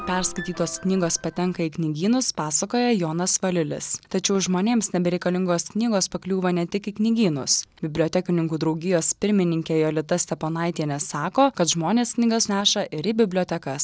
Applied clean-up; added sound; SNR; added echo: none; none; none; none.